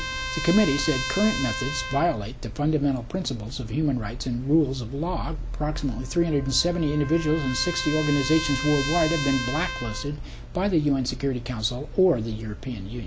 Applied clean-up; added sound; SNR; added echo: none; Trumpet; 10 dB; none.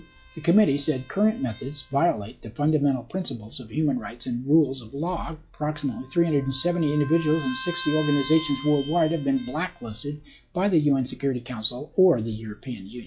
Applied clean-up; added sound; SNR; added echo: classical method log-MMSE.